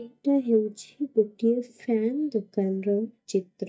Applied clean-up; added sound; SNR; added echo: neural mask model DeepFilterNet 3.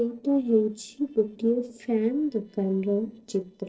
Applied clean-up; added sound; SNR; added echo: neural separator model SepFormer DNS4.